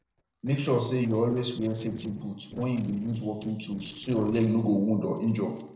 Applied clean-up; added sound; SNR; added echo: neural separator model SepFormer DNS4.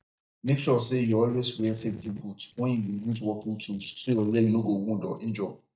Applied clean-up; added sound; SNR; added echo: neural mask model DeepFilterNet 3.